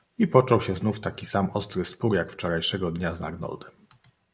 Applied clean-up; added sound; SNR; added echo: none; none; none; none.